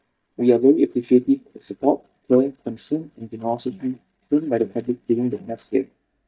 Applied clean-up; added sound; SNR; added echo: neural mask model DeepFilterNet 3.